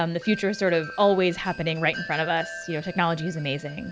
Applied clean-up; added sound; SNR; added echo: none; Wind chime; 14 dB; none.